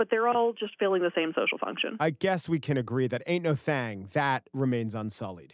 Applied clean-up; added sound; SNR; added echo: none; none; none; none.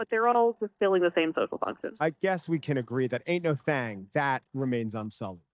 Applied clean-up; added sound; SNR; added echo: neural mask model DeepFilterNet 3.